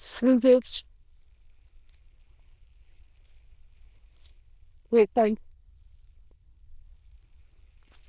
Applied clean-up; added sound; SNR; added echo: neural diffusion model UNIVERSE++.